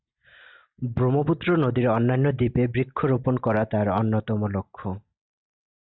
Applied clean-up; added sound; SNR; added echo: none; none; none; none.